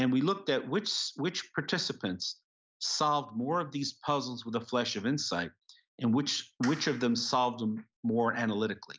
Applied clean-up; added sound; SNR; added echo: none; Clapping; 16 dB; none.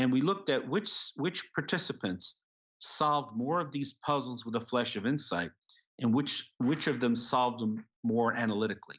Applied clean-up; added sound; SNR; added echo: neural separator model SepFormer DNS4.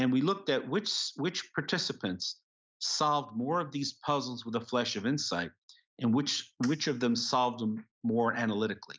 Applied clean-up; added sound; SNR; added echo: neural mask model DeepFilterNet 3.